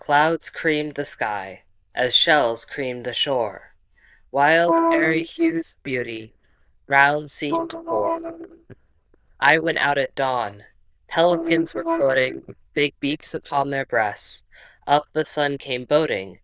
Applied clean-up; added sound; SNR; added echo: neural diffusion model UNIVERSE++.